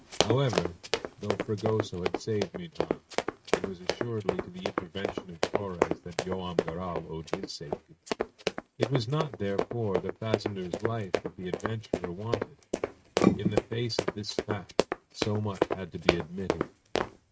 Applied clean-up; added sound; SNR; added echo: neural mask model RNNoise.